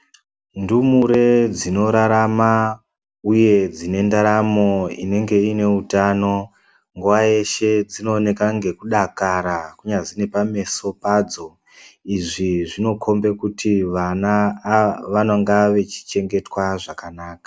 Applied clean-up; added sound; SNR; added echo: none; none; none; none.